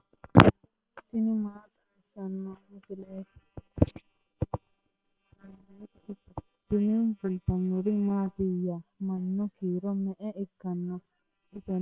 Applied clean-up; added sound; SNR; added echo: neural separator model SepFormer WHAM!.